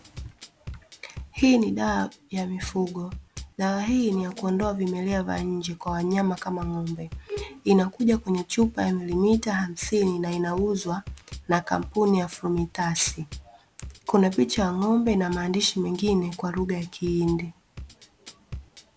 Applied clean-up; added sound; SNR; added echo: none; Bass drum / Drum kit; 16 dB; none.